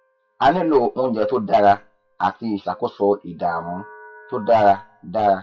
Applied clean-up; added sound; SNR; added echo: classical method WPE with log-MMSE.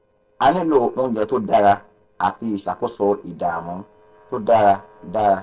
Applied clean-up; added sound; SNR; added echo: neural separator model SepFormer DNS4.